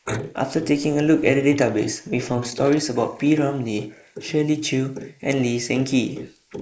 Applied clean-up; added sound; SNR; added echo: neural mask model Resemble Enhance denoiser.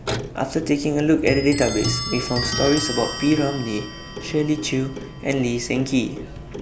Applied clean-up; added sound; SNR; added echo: none; Clock; 7 dB; none.